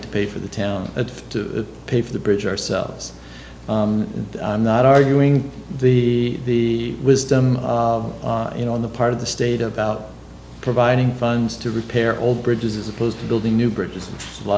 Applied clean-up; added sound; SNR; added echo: none; none; none; none.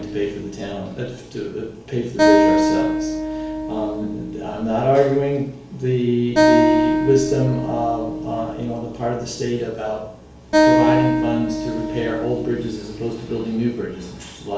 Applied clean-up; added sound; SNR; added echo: none; Acoustic guitar; -1 dB; reverberation time 0.4 s.